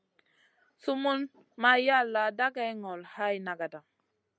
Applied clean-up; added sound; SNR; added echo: none; none; none; none.